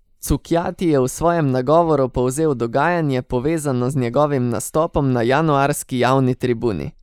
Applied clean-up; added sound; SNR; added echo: neural mask model Resemble Enhance denoiser.